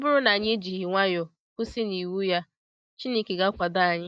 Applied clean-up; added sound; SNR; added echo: neural mask model DeepFilterNet 3.